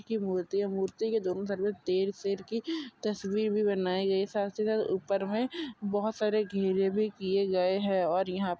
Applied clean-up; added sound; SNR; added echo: none; none; none; none.